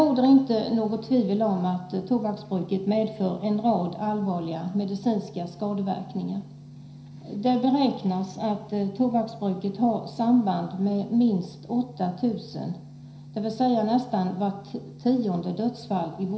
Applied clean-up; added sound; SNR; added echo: none; none; none; reverberation time 0.5 s.